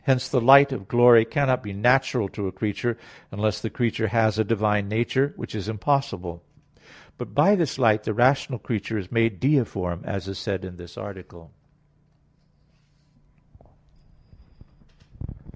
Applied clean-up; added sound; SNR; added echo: none; none; none; none.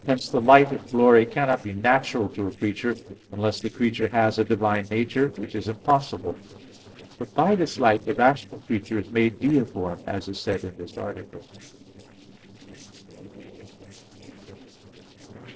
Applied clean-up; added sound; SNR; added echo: neural separator model SepFormer DNS4.